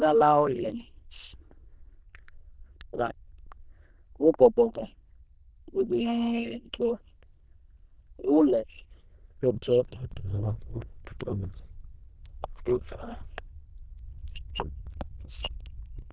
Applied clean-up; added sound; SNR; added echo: neural diffusion model UNIVERSE++.